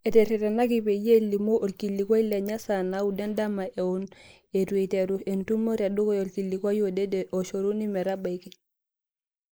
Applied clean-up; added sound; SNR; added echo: neural mask model Resemble Enhance denoiser.